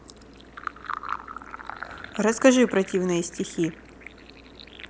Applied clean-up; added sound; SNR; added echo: none; Fill (with liquid); 13 dB; none.